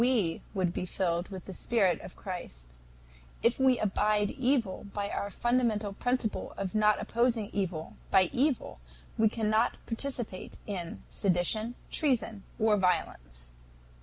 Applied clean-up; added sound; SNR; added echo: none; none; none; none.